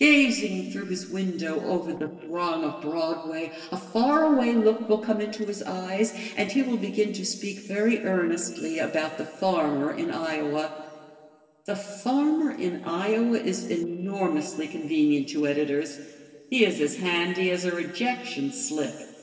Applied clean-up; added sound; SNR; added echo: neural separator model SepFormer DNS4.